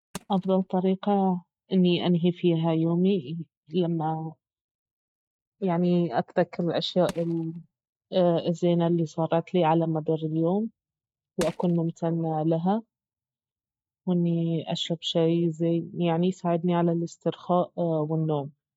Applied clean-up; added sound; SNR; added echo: neural mask model RNNoise.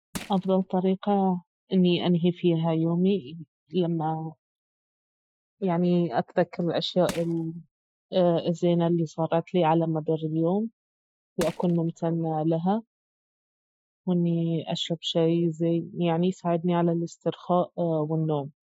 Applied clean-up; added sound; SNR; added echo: classical method Wiener filter.